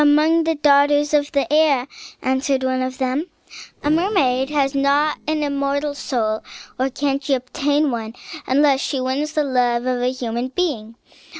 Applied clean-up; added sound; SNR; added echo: neural separator model SepFormer DNS4.